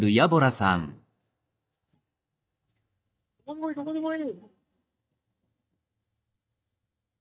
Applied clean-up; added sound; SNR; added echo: neural mask model DeepFilterNet 3.